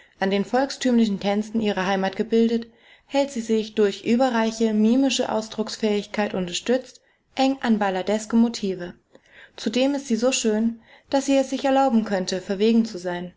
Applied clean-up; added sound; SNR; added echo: none; none; none; none.